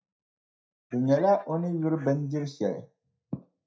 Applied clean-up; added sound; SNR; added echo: neural mask model DeepFilterNet 3.